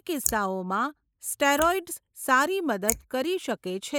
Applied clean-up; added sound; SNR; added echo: neural mask model Resemble Enhance denoiser.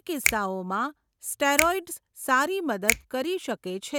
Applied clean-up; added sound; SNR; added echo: none; Finger snapping; 5 dB; none.